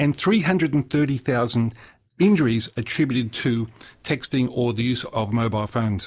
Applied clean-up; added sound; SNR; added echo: neural mask model Resemble Enhance denoiser.